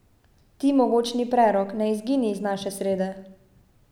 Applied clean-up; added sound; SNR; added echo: none; none; none; none.